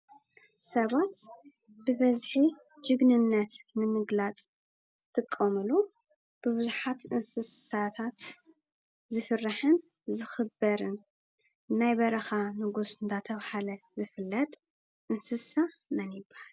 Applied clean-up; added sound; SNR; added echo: none; none; none; none.